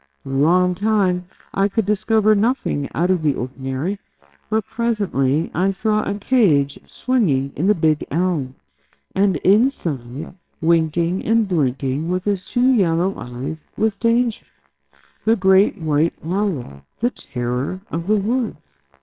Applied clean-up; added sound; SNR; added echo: neural separator model SepFormer WHAMR!.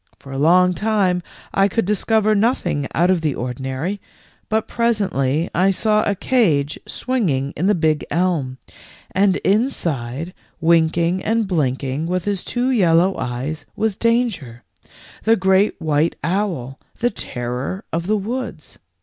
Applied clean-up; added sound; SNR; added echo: none; none; none; none.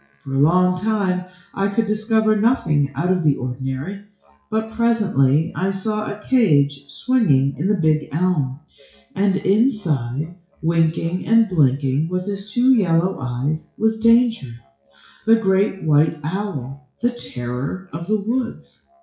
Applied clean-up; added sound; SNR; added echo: classical method WPE with log-MMSE.